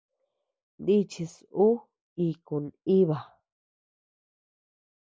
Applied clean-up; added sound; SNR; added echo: none; none; none; none.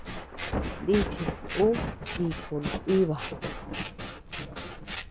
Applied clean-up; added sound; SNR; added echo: none; Scissors + Thunder / Rain; 3 dB; none.